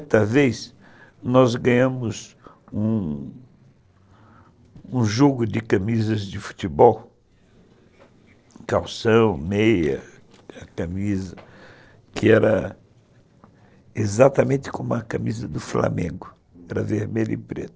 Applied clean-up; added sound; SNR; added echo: neural separator model SepFormer DNS4.